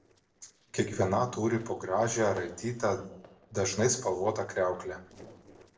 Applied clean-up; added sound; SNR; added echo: neural separator model SepFormer DNS4.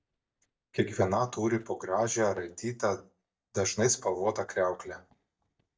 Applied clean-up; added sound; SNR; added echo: neural mask model DeepFilterNet 3.